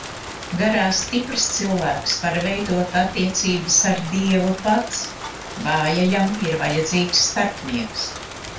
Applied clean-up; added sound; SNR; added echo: none; Rain; 12 dB; reverberation time 0.3 s.